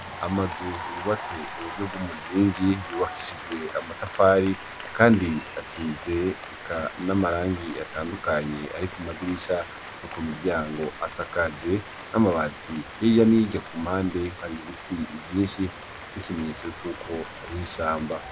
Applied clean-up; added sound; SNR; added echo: none; Applause / Cheering + Rain; 12 dB; none.